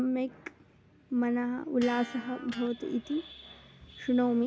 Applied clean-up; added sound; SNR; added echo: none; Electric guitar; 17 dB; none.